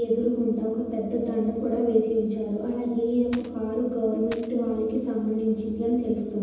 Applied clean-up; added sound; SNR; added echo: none; Coin (dropping); 18 dB; reverberation time 1.1 s.